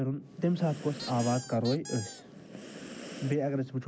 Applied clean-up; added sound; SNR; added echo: none; Breathing + Squeak; 12 dB; none.